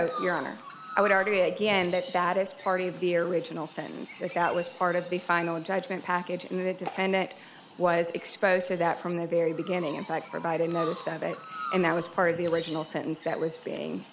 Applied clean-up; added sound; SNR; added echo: none; Chirp, tweet; 15 dB; none.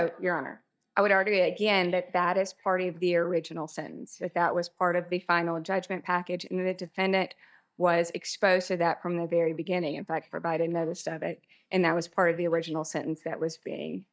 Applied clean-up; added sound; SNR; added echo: neural mask model DeepFilterNet 3.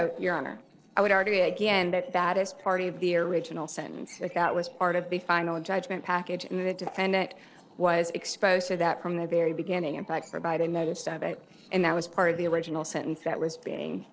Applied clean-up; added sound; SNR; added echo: neural separator model SepFormer DNS4.